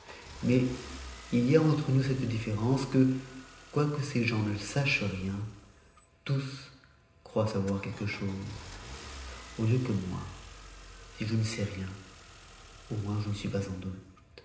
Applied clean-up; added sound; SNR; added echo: none; Engine starting / Car; 18 dB; reverberation time 0.9 s.